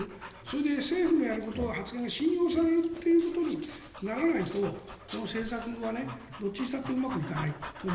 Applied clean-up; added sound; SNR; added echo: none; Dog; 14 dB; reverberation time 1.4 s.